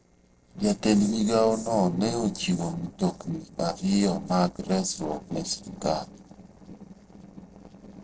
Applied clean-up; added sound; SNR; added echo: neural separator model SepFormer DNS4.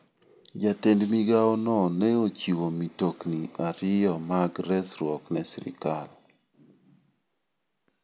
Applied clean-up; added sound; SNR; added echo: none; none; none; none.